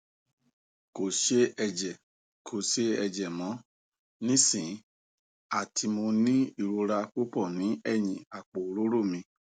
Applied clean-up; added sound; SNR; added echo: none; none; none; none.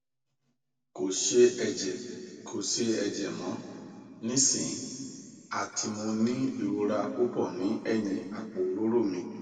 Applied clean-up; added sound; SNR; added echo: none; none; none; reverberation time 2.1 s.